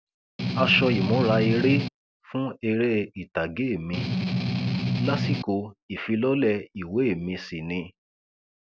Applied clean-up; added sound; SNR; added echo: none; Strum; -1 dB; none.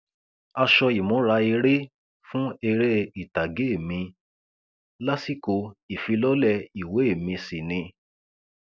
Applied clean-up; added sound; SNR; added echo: none; none; none; none.